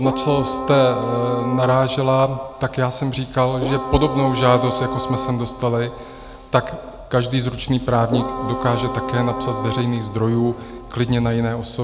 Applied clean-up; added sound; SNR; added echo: none; Keyboard (musical); 8 dB; none.